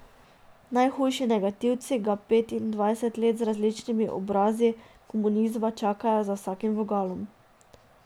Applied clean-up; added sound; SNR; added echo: none; none; none; none.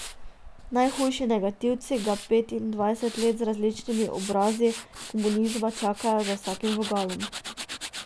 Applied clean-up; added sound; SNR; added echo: none; Tools; 12 dB; none.